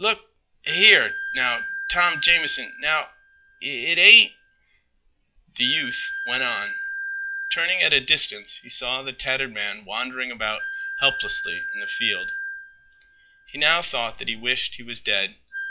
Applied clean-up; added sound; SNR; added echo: classical method log-MMSE.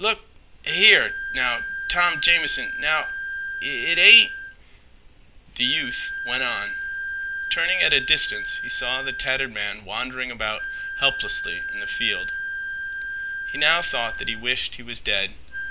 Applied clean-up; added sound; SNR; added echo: none; Wind instrument, woodwind instrument; 7 dB; none.